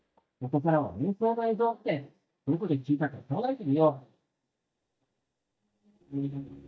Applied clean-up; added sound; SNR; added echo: neural mask model DeepFilterNet 3.